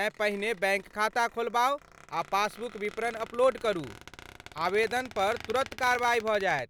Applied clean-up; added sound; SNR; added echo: none; Squeak; 19 dB; none.